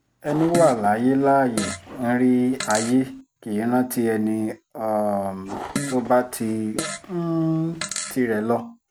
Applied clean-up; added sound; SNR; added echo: none; Fart; 10 dB; none.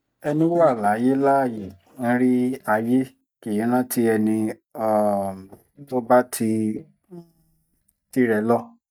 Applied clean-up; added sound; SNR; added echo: neural mask model DeepFilterNet 3.